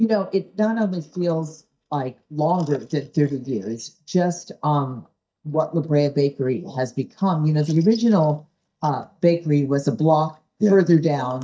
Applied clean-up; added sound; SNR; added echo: neural mask model DeepFilterNet 3.